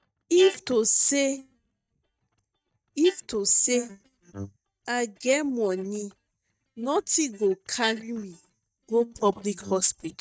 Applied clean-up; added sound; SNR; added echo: neural mask model DeepFilterNet 3.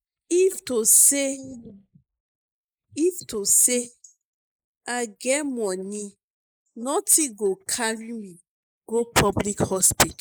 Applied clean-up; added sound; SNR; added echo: neural mask model Resemble Enhance denoiser.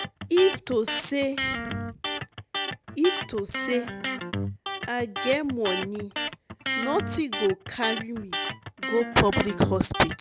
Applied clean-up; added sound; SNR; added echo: none; Electric guitar; 8 dB; none.